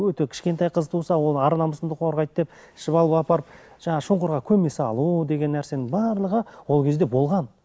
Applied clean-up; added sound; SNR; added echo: none; none; none; none.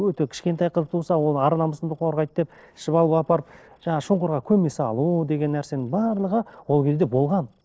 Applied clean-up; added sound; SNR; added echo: neural separator model SepFormer DNS4.